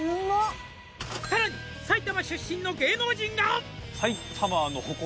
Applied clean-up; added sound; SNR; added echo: none; none; none; none.